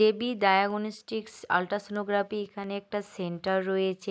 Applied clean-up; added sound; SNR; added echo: neural mask model Resemble Enhance denoiser.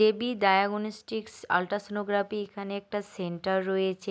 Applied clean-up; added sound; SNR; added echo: none; none; none; none.